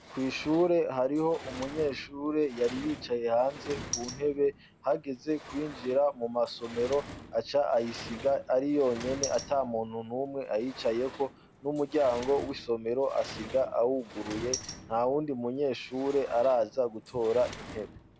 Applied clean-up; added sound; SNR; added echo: none; Sliding door; 14 dB; none.